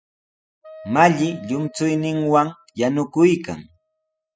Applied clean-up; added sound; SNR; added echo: classical method spectral subtraction.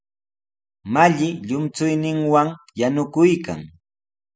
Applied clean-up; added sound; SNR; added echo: none; none; none; none.